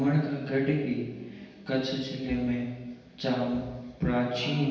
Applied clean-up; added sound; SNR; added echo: none; none; none; reverberation time 1.2 s.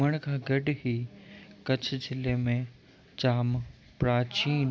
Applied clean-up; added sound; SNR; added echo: none; none; none; none.